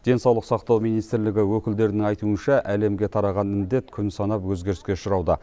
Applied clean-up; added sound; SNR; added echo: none; none; none; none.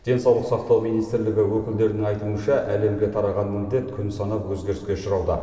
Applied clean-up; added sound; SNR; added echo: none; none; none; reverberation time 2.5 s.